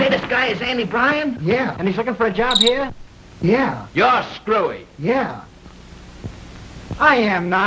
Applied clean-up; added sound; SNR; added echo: none; Cricket; 12 dB; none.